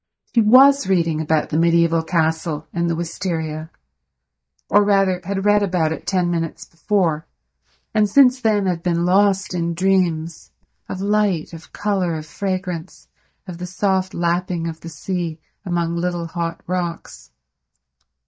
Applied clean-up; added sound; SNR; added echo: neural mask model DeepFilterNet 3.